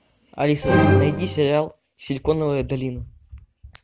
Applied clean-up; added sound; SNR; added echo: none; Musical instrument; -2 dB; none.